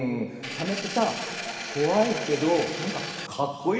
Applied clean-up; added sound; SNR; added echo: none; Engine; 7 dB; reverberation time 2.4 s.